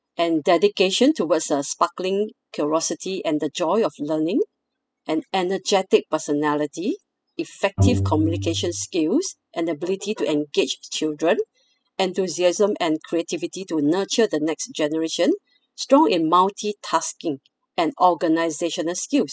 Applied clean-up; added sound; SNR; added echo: classical method spectral subtraction.